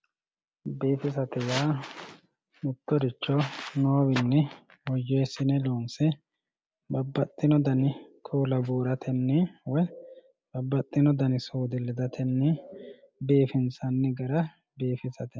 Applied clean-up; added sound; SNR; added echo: none; none; none; none.